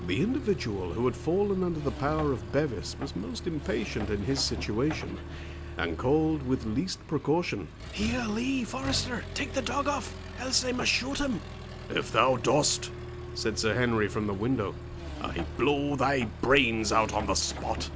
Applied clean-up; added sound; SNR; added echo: none; Accelerating, revving, vroom; 9 dB; none.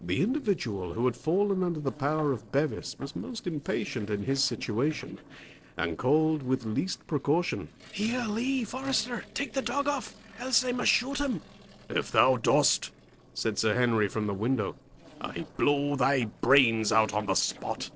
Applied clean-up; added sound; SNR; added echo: neural separator model SepFormer DNS4.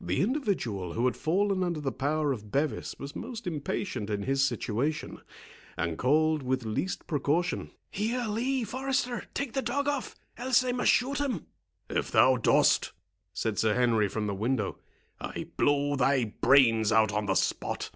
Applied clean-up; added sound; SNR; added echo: none; none; none; none.